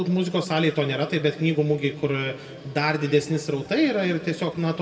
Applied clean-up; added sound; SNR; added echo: none; none; none; reverberation time 1.4 s.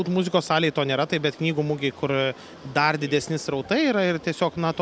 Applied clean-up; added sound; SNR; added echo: none; none; none; none.